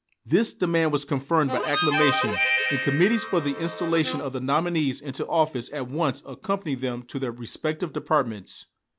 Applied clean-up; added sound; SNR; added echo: none; Harmonica; 2 dB; none.